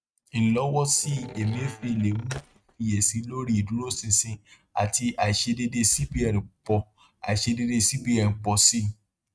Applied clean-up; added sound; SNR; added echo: neural mask model RNNoise.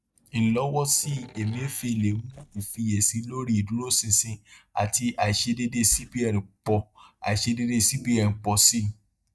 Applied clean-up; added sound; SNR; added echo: neural mask model DeepFilterNet 3.